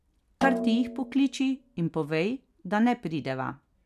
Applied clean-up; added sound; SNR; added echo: none; Snare drum; 8 dB; none.